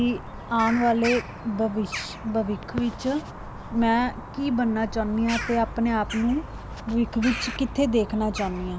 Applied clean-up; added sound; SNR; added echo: none; Bird vocalization, bird call, bird song; 11 dB; none.